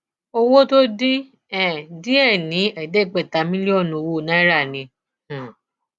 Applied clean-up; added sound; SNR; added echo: none; none; none; none.